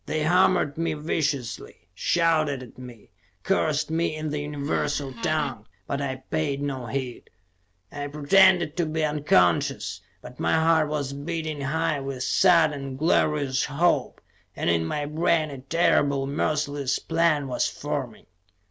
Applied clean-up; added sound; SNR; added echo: none; Wood; 12 dB; none.